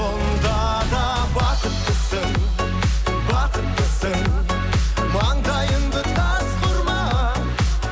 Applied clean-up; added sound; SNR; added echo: none; none; none; none.